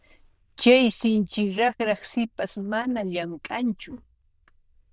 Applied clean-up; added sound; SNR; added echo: neural diffusion model UNIVERSE++.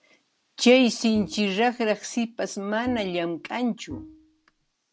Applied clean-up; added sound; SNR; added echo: none; Bowed string instrument; 20 dB; none.